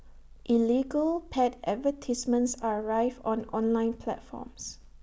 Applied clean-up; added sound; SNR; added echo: none; none; none; none.